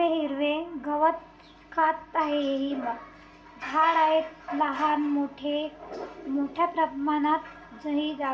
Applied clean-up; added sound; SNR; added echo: none; none; none; reverberation time 0.4 s.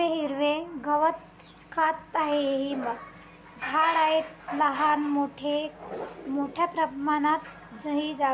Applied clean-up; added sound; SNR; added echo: none; none; none; none.